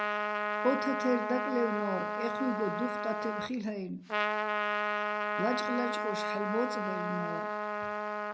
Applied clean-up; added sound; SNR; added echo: none; Trumpet; -2 dB; none.